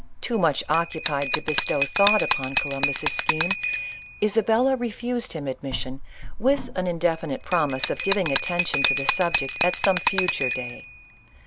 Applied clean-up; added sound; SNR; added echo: none; Bell; 2 dB; none.